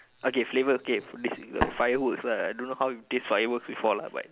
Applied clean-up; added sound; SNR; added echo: none; Tap; 1 dB; none.